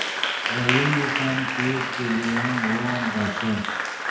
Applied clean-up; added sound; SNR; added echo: none; Applause; 0 dB; reverberation time 0.6 s.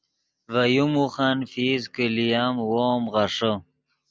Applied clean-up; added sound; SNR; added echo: none; none; none; none.